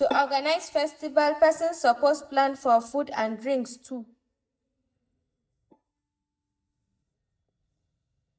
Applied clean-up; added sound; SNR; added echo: neural mask model DeepFilterNet 3.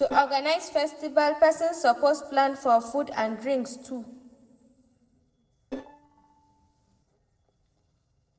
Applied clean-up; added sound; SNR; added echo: neural separator model SepFormer DNS4.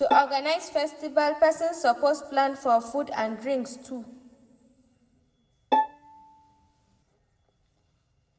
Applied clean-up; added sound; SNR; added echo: none; Bowed string instrument; 2 dB; reverberation time 1.4 s.